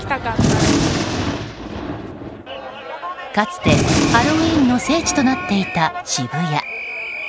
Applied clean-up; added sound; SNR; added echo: none; Gunshot, gunfire; 0 dB; none.